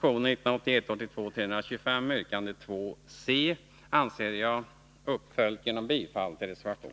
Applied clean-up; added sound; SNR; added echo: none; none; none; none.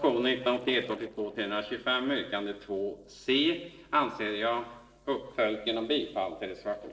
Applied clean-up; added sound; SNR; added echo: neural separator model SepFormer DNS4.